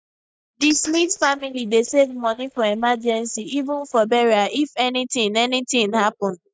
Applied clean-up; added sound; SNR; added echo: neural mask model DeepFilterNet 3.